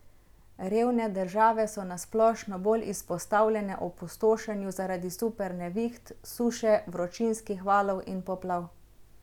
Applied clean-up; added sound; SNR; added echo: none; none; none; none.